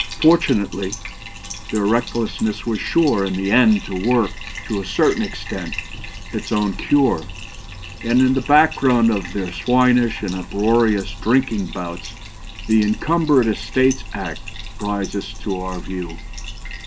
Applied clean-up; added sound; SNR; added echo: none; Bathtub (filling or washing); 11 dB; none.